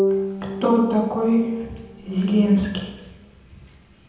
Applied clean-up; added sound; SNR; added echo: none; Bowed string instrument; 7 dB; reverberation time 0.9 s.